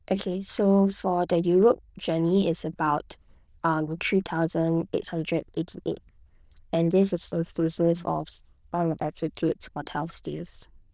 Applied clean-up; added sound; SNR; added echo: neural diffusion model UNIVERSE++.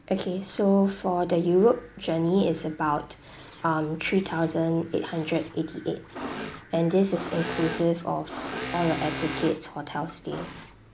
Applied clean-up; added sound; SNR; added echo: none; Engine / Mechanisms; 13 dB; none.